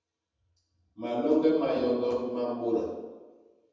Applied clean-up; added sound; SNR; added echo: none; none; none; reverberation time 1.1 s.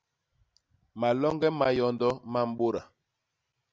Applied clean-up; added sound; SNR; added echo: none; none; none; none.